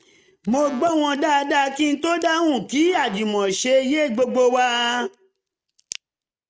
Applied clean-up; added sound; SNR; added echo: neural mask model RNNoise.